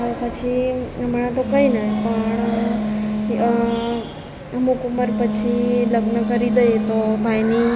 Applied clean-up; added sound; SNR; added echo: none; Wind instrument, woodwind instrument; 3 dB; none.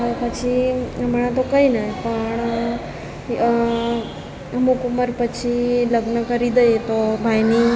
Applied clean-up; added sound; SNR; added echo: none; none; none; none.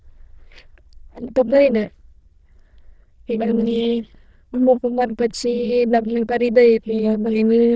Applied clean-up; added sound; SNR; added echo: neural diffusion model UNIVERSE++.